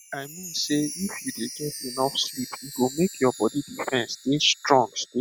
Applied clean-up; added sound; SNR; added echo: none; Chime; 14 dB; none.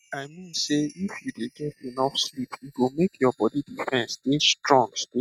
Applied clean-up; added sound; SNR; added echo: neural mask model RNNoise.